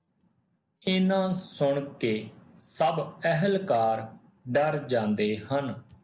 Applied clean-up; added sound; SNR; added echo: none; none; none; none.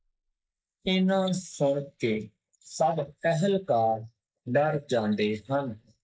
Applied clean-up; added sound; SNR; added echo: neural mask model Resemble Enhance denoiser.